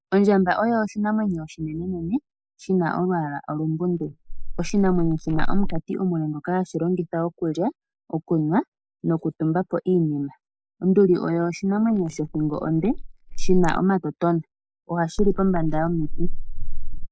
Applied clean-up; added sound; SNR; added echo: neural mask model Resemble Enhance denoiser.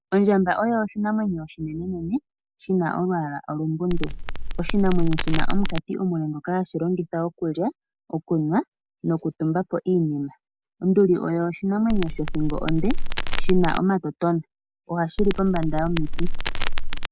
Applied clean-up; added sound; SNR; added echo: none; Crackle; -4 dB; none.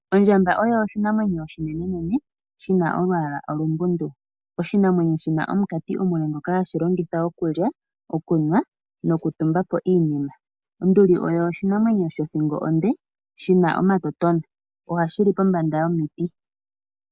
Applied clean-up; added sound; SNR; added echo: none; none; none; none.